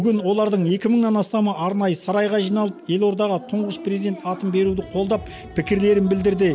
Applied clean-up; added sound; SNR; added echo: none; none; none; none.